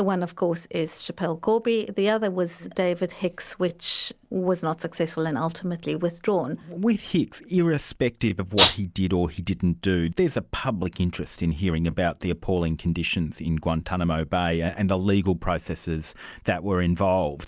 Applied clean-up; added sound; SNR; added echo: none; Rattle (instrument); -5 dB; none.